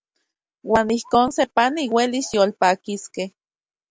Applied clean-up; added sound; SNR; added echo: none; none; none; none.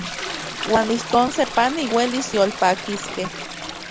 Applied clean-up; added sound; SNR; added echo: none; Toilet flush; 9 dB; none.